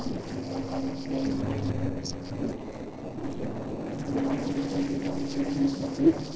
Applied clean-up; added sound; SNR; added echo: neural separator model SepFormer DNS4.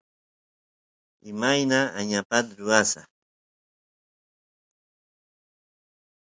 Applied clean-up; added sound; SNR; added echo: none; none; none; none.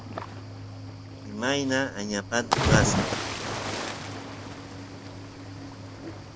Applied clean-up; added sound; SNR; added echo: none; Cricket / Waves, surf; -2 dB; none.